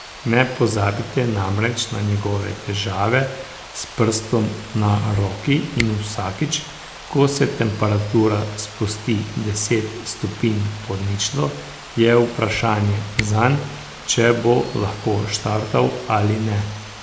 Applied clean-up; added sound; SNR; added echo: none; Camera + Water; 15 dB; none.